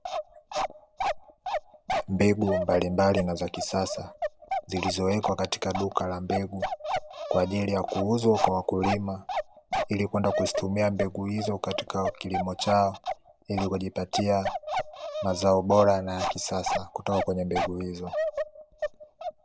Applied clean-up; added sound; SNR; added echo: none; Bark; 5 dB; none.